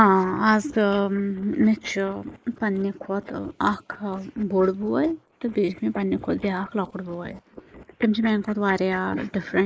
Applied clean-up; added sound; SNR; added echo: neural mask model Resemble Enhance denoiser.